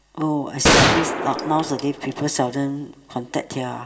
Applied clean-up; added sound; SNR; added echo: none; Gunshot, gunfire; -4 dB; reverberation time 0.7 s.